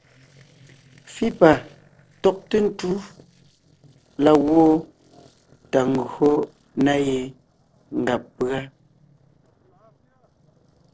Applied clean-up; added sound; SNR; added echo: neural separator model SepFormer DNS4.